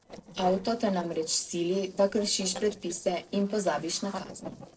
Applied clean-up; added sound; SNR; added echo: neural separator model SepFormer DNS4.